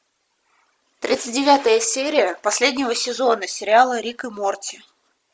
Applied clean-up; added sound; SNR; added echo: none; none; none; none.